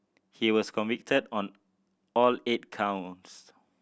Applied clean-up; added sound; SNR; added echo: none; none; none; none.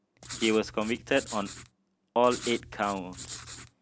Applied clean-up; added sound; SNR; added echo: none; Writing; 12 dB; none.